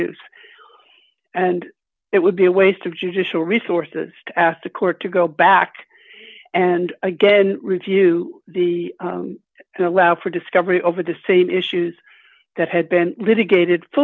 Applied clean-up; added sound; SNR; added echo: none; none; none; none.